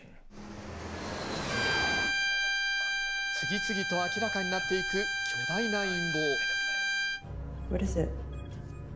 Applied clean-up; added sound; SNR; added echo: none; Bowed string instrument; -2 dB; none.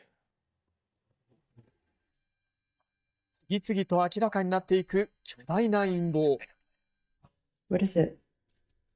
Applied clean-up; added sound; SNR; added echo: neural mask model DeepFilterNet 3.